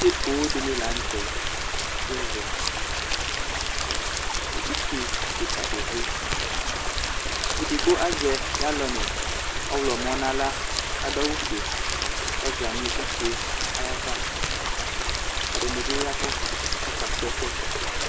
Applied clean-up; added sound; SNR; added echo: none; Crumpling, crinkling + Stream; -5 dB; none.